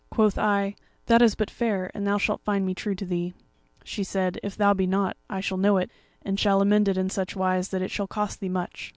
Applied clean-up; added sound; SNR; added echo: none; none; none; none.